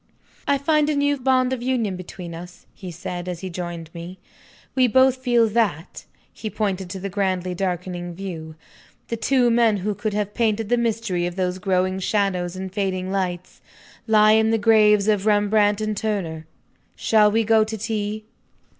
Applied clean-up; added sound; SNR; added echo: none; none; none; none.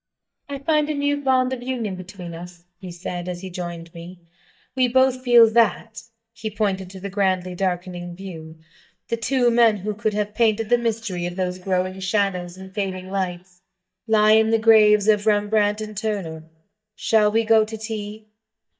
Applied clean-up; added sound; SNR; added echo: neural mask model DeepFilterNet 3.